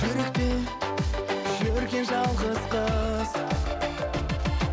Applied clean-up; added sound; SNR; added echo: none; none; none; none.